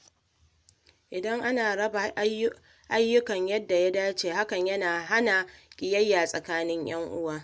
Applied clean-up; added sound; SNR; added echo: none; none; none; none.